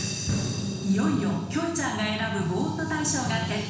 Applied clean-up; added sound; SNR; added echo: none; none; none; reverberation time 1.1 s.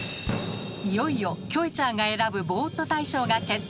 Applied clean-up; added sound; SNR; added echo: none; none; none; none.